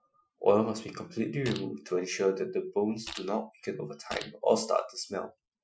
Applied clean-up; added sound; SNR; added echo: classical method Wiener filter.